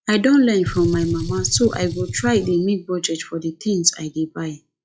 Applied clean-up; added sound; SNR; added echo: classical method log-MMSE.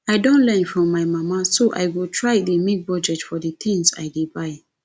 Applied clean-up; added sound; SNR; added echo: none; none; none; none.